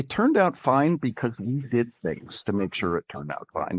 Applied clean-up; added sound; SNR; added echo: neural mask model Resemble Enhance denoiser.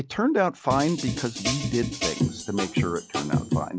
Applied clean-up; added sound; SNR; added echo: classical method log-MMSE.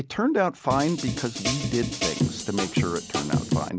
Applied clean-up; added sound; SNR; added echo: none; Drum kit; 1 dB; none.